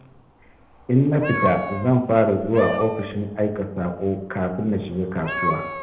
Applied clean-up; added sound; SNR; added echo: none; Meow; 10 dB; reverberation time 0.8 s.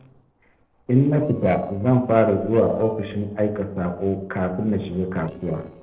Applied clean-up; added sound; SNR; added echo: neural separator model SepFormer DNS4.